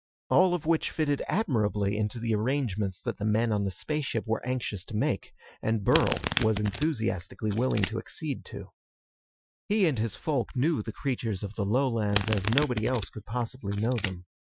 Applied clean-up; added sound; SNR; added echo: classical method Wiener filter.